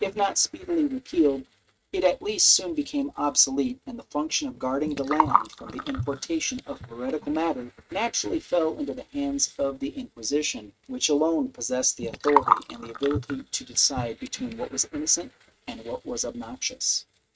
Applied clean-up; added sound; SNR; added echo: neural mask model RNNoise.